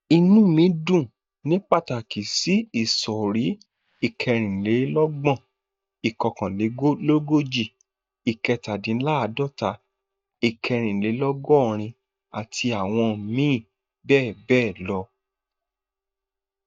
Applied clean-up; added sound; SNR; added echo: neural mask model DeepFilterNet 3.